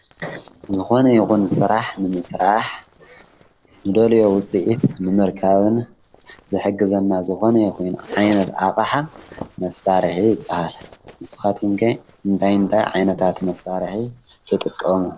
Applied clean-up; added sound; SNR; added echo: neural separator model SepFormer DNS4.